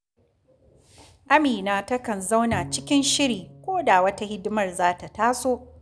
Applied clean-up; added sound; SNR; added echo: none; Bowed string instrument; 17 dB; none.